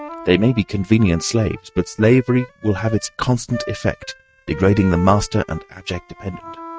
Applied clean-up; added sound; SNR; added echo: neural mask model RNNoise.